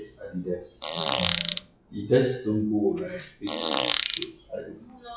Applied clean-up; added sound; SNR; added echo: classical method log-MMSE.